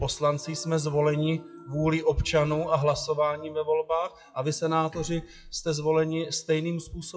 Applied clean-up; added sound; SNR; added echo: classical method WPE with log-MMSE.